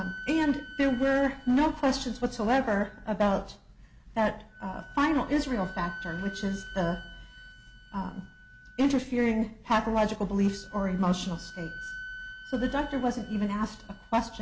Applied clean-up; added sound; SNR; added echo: none; Wind instrument, woodwind instrument; 17 dB; none.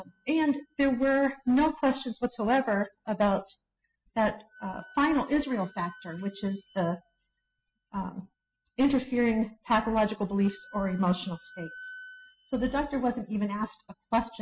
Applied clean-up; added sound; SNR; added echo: classical method spectral subtraction.